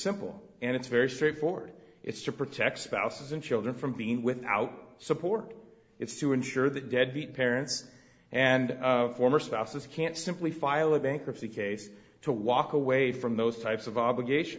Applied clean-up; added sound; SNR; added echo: none; none; none; none.